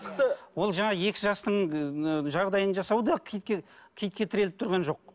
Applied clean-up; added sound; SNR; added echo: none; none; none; none.